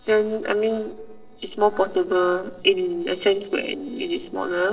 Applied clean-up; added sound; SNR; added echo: neural separator model SepFormer DNS4.